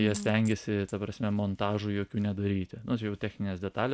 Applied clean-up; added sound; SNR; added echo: none; Coin (dropping); 19 dB; none.